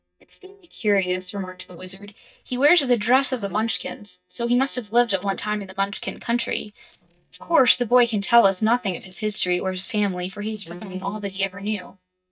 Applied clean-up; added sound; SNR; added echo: neural mask model DeepFilterNet 3.